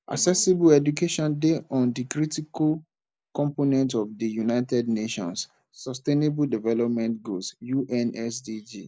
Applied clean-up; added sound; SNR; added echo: neural mask model Resemble Enhance denoiser.